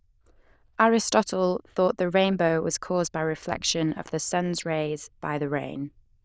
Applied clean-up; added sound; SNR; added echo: neural diffusion model UNIVERSE++.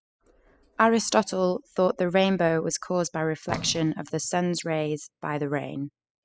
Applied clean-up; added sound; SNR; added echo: classical method spectral subtraction.